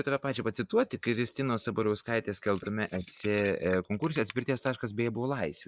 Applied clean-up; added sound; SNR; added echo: neural mask model Resemble Enhance denoiser.